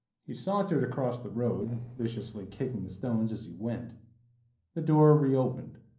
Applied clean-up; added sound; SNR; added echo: neural separator model SepFormer DNS4.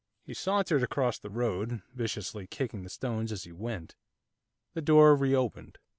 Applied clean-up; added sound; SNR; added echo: none; none; none; none.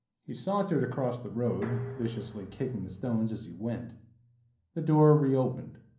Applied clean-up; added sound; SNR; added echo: none; Dishes, pots, and pans; 19 dB; reverberation time 0.6 s.